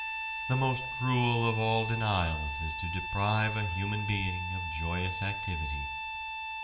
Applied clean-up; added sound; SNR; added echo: none; Harmonica; 5 dB; reverberation time 0.8 s.